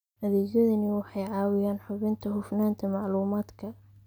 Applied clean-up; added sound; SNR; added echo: none; none; none; none.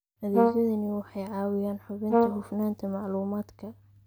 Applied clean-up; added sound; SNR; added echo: none; Brass instrument; -2 dB; none.